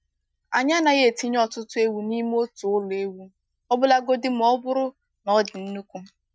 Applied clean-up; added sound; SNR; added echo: classical method Wiener filter.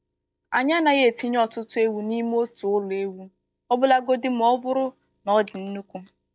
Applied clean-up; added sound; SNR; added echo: neural mask model DeepFilterNet 3.